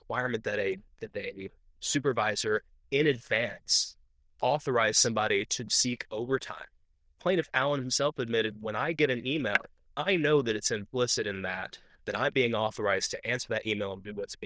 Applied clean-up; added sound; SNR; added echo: neural diffusion model UNIVERSE++.